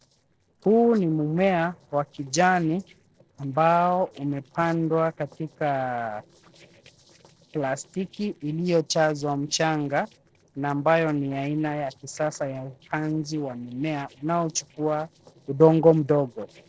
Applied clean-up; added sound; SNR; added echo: neural separator model SepFormer DNS4.